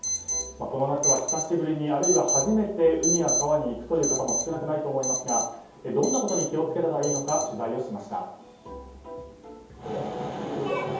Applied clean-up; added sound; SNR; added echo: none; Alarm; 5 dB; reverberation time 0.7 s.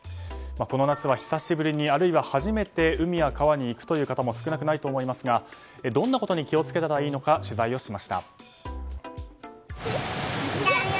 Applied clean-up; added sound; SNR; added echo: none; none; none; none.